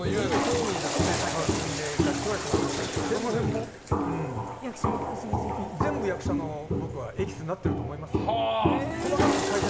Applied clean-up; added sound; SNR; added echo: none; Walk, footsteps + Toilet flush / Water; -3 dB; none.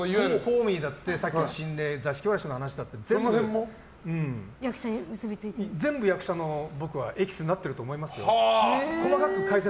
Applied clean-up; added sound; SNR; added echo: none; none; none; none.